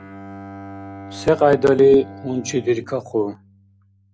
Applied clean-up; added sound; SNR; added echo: none; Bowed string instrument; 17 dB; none.